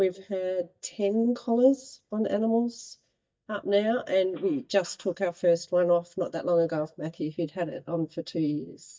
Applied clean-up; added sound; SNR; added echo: neural mask model DeepFilterNet 3.